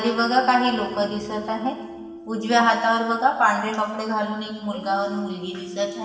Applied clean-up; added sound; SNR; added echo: none; Dog; 15 dB; reverberation time 1.2 s.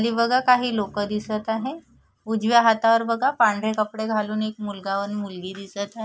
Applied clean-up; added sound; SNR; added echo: none; none; none; none.